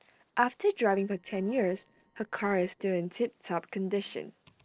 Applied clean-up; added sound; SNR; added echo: neural separator model SepFormer DNS4.